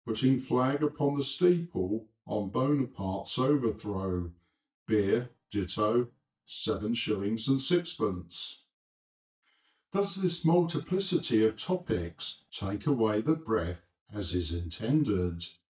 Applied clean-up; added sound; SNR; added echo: neural mask model DeepFilterNet 3.